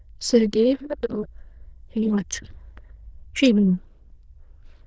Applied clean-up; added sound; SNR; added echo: neural diffusion model UNIVERSE++.